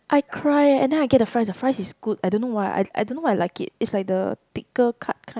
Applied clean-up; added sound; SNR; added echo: none; none; none; none.